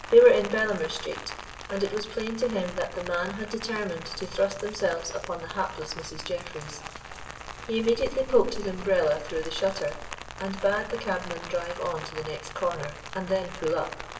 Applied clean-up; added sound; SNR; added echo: none; Rain; 11 dB; reverberation time 0.8 s.